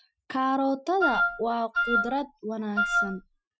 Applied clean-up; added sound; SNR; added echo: classical method Wiener filter.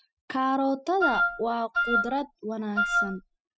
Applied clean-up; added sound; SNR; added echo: classical method spectral subtraction.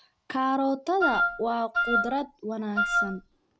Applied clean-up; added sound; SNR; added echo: none; Wind instrument, woodwind instrument; -1 dB; none.